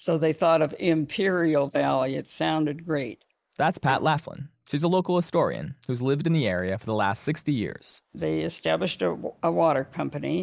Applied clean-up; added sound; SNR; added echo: neural mask model Resemble Enhance denoiser.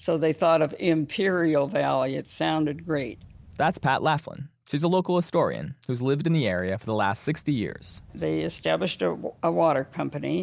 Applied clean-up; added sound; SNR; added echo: none; none; none; none.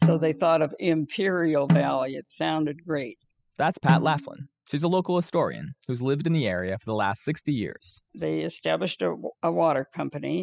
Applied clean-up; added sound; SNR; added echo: classical method spectral subtraction.